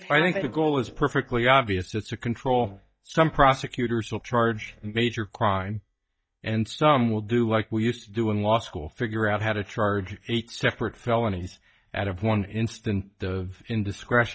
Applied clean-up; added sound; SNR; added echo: neural mask model DeepFilterNet 3.